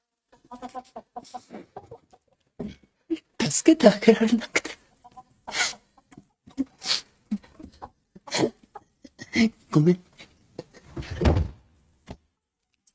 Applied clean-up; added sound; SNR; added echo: neural mask model RNNoise.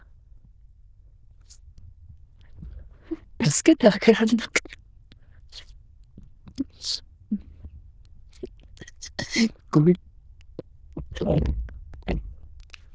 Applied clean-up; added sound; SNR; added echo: neural diffusion model UNIVERSE++.